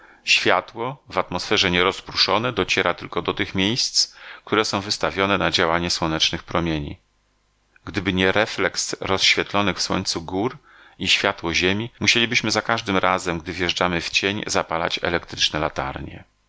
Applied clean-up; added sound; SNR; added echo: none; none; none; none.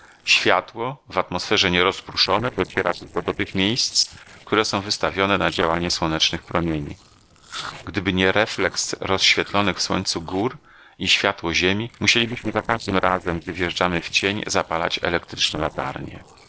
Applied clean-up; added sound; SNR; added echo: neural separator model SepFormer DNS4.